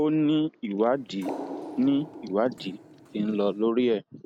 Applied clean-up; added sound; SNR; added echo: none; Water; 14 dB; none.